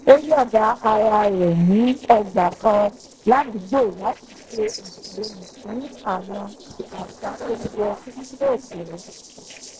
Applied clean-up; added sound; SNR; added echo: neural separator model SepFormer DNS4.